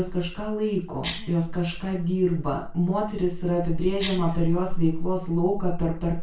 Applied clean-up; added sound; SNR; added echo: none; Cough; 19 dB; reverberation time 0.3 s.